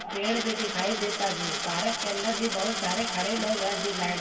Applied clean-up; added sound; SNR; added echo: none; Coin (dropping); 3 dB; reverberation time 2.6 s.